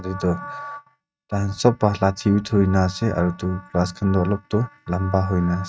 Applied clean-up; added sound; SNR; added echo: neural mask model RNNoise.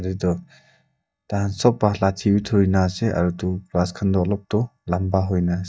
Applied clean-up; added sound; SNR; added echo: neural mask model DeepFilterNet 3.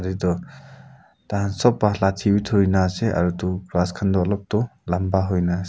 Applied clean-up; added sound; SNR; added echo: none; none; none; none.